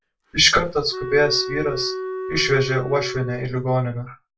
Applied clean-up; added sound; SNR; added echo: none; Wind instrument, woodwind instrument; 8 dB; reverberation time 0.2 s.